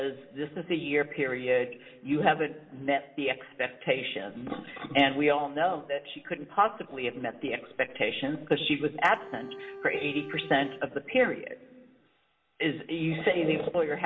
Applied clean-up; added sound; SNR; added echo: none; Bowed string instrument; 14 dB; reverberation time 1.8 s.